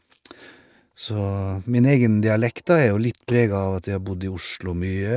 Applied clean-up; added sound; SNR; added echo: neural mask model RNNoise.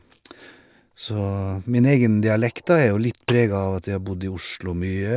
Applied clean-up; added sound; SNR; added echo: none; Clapping; 18 dB; none.